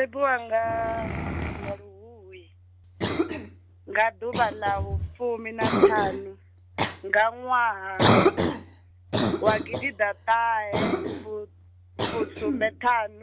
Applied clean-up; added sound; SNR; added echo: none; Cough; 0 dB; none.